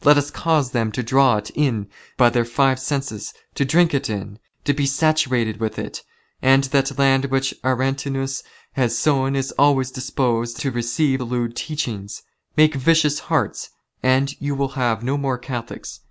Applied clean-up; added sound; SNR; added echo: none; none; none; none.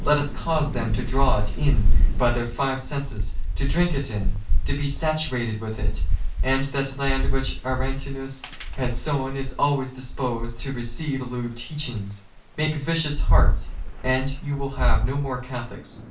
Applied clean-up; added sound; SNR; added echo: none; Thunder / Rain; -4 dB; reverberation time 0.3 s.